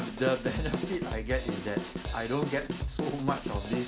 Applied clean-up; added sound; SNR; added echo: none; Drum / Drum kit; 1 dB; none.